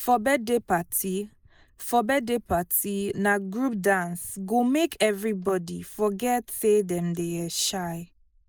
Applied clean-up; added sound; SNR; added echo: neural mask model Resemble Enhance denoiser.